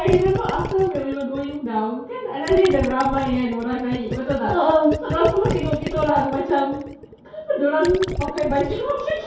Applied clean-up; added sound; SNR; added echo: none; Gurgling; 9 dB; reverberation time 2.4 s.